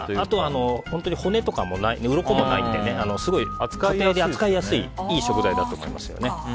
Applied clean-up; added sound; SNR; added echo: none; Acoustic guitar; 10 dB; none.